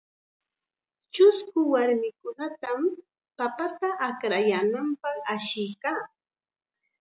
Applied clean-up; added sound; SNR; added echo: none; none; none; none.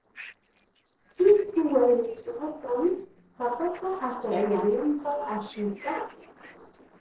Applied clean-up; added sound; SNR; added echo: neural separator model SepFormer DNS4.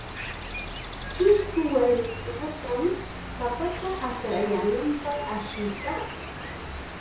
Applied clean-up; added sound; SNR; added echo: none; Cricket; 8 dB; reverberation time 0.6 s.